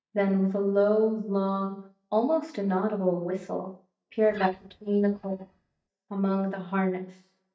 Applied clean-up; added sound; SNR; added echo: neural mask model DeepFilterNet 3.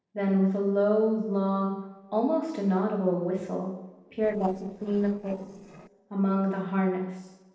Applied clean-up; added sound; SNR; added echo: neural separator model SepFormer DNS4.